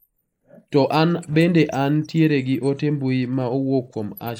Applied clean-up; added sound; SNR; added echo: neural mask model Resemble Enhance denoiser.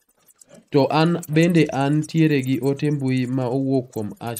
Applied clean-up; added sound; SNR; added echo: neural mask model RNNoise.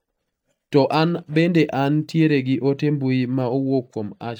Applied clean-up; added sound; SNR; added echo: neural mask model DeepFilterNet 3.